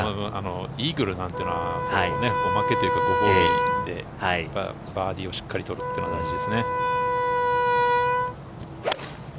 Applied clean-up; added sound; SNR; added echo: none; Wind instrument, woodwind instrument; -2 dB; none.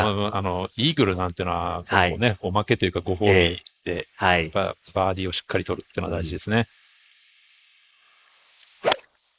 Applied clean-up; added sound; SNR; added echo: neural mask model Resemble Enhance denoiser.